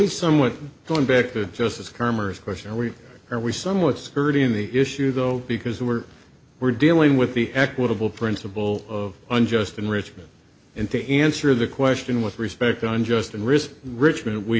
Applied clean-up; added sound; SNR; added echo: none; none; none; none.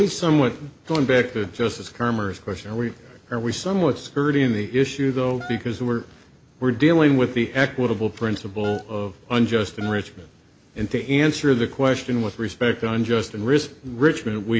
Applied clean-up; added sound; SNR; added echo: none; Wind instrument, woodwind instrument; 18 dB; none.